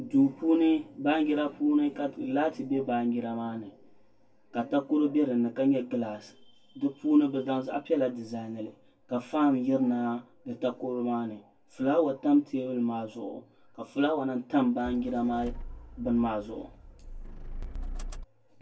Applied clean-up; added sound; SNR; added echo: none; Motor vehicle (road); 10 dB; reverberation time 0.1 s.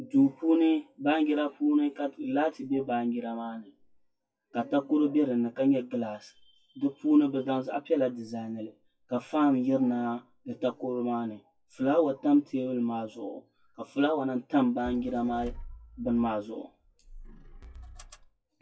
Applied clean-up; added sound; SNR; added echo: classical method WPE with log-MMSE.